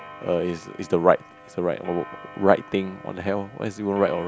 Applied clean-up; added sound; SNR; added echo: none; Clock; 19 dB; none.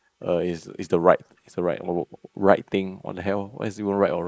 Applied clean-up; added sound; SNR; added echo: neural mask model Resemble Enhance denoiser.